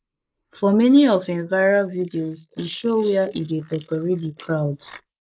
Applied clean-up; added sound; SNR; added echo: neural mask model Resemble Enhance denoiser.